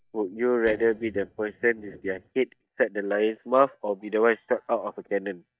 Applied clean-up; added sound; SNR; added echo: neural mask model DeepFilterNet 3.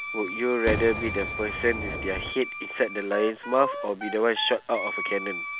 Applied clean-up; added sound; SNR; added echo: none; Boom + Wind instrument, woodwind instrument; 6 dB; none.